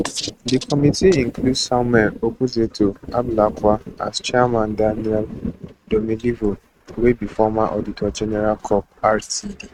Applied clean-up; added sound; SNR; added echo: neural mask model RNNoise.